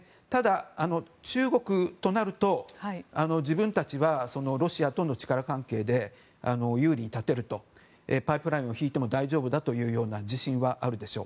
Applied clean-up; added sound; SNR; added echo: none; none; none; none.